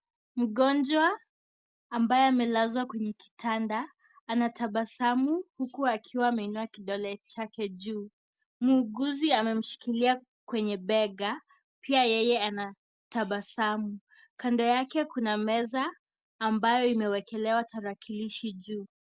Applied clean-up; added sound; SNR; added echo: none; none; none; none.